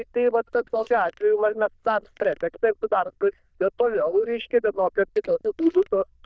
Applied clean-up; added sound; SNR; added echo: neural diffusion model UNIVERSE++.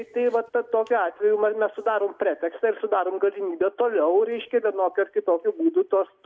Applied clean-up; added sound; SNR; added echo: none; none; none; none.